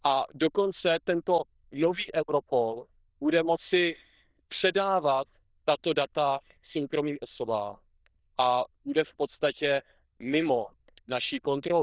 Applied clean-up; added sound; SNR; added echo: neural diffusion model UNIVERSE++.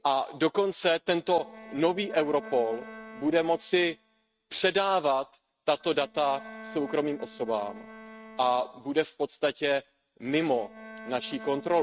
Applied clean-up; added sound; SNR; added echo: neural mask model RNNoise.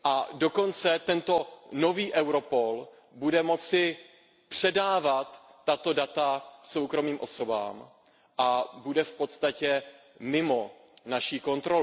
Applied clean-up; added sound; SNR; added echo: none; none; none; none.